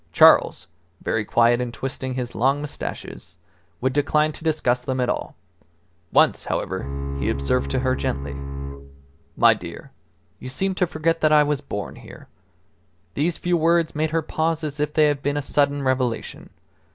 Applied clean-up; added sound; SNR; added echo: none; Bowed string instrument; 5 dB; none.